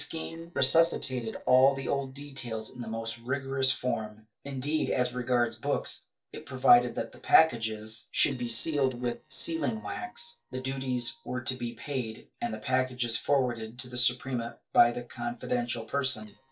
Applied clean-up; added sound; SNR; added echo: neural separator model SepFormer DNS4.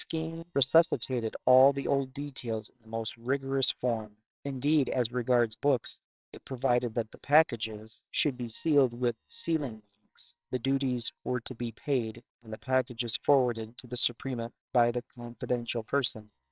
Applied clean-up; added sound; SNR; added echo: neural separator model SepFormer WHAMR!.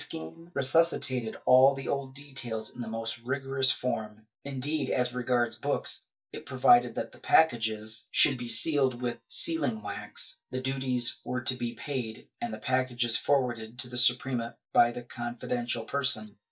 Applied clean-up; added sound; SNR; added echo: neural mask model DeepFilterNet 3.